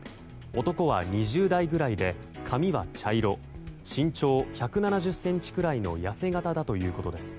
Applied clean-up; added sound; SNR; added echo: none; none; none; none.